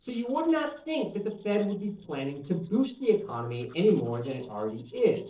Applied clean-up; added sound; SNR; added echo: neural separator model SepFormer DNS4.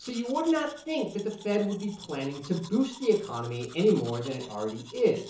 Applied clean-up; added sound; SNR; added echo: none; Domestic sounds, home sounds; 20 dB; reverberation time 0.7 s.